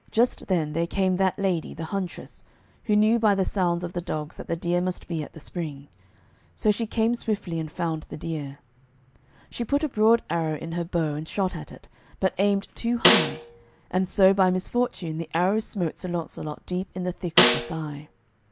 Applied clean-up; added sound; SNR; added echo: none; Snare drum; -3 dB; none.